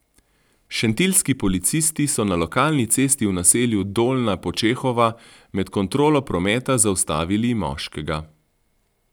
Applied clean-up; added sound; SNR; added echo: none; none; none; none.